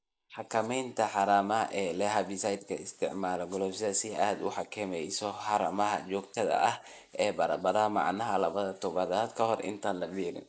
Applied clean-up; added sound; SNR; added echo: neural mask model Resemble Enhance denoiser.